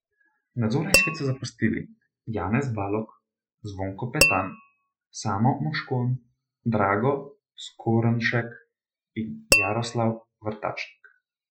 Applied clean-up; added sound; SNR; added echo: classical method spectral subtraction.